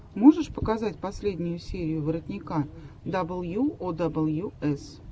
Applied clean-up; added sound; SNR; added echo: none; none; none; none.